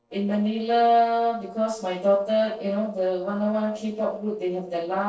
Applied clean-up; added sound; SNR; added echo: neural separator model SepFormer DNS4.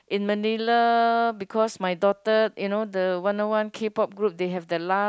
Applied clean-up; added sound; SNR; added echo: none; none; none; none.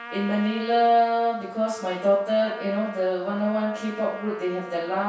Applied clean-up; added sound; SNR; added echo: none; Trumpet; 15 dB; reverberation time 0.7 s.